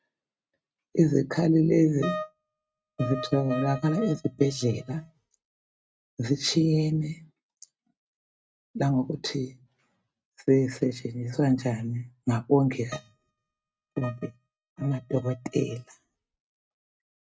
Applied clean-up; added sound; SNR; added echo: neural mask model RNNoise.